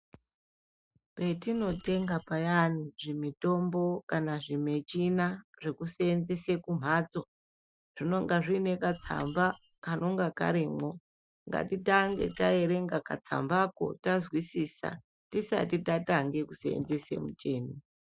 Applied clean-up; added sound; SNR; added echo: classical method Wiener filter.